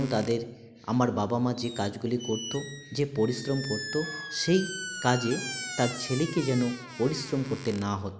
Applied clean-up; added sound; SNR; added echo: none; Squeak; 11 dB; none.